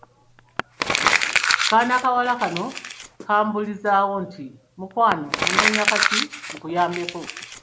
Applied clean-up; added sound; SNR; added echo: none; Crumpling, crinkling; 1 dB; none.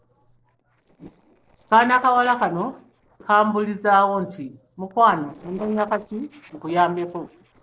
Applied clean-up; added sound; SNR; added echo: neural separator model SepFormer DNS4.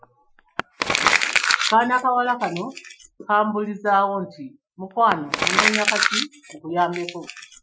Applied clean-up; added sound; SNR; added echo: classical method Wiener filter.